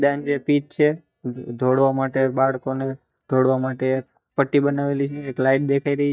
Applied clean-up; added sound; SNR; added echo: neural mask model DeepFilterNet 3.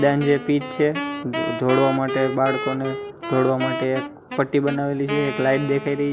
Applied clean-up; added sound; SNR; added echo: none; Wind instrument, woodwind instrument; 8 dB; none.